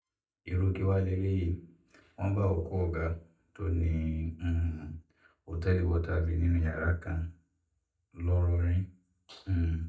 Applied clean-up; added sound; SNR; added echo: neural mask model DeepFilterNet 3.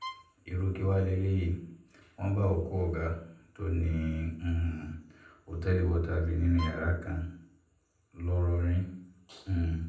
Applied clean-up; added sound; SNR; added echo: none; Bowed string instrument; 17 dB; reverberation time 0.6 s.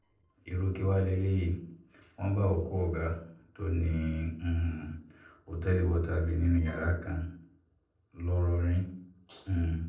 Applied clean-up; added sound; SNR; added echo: neural separator model SepFormer DNS4.